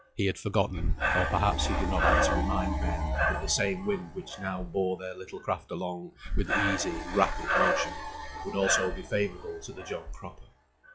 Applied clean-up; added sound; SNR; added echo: classical method log-MMSE.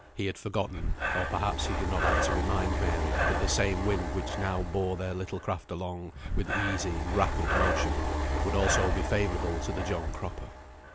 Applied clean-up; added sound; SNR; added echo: none; Breathing; -2 dB; none.